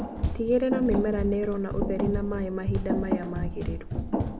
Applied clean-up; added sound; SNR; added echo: none; Thump, thud + Run; 1 dB; none.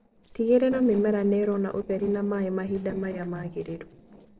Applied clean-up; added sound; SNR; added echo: neural separator model SepFormer DNS4.